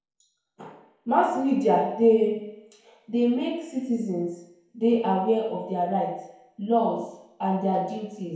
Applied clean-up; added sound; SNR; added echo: none; none; none; reverberation time 0.9 s.